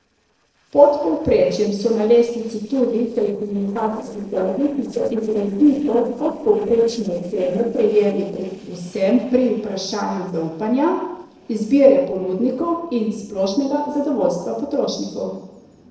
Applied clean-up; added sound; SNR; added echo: neural separator model SepFormer DNS4.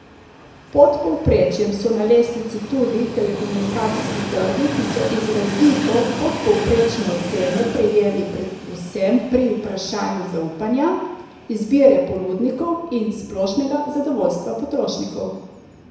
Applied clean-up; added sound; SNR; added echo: none; Train; 11 dB; reverberation time 1.0 s.